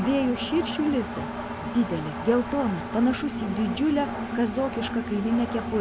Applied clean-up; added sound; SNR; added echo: none; Engine; 6 dB; none.